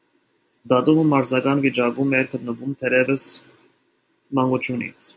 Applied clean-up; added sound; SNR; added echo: none; none; none; none.